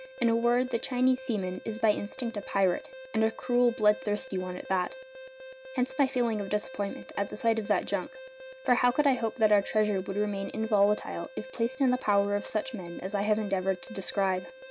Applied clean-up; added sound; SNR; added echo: none; Alarm; 16 dB; none.